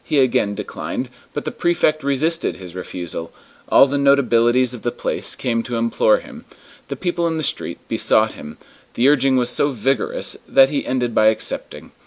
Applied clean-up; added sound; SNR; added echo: none; none; none; none.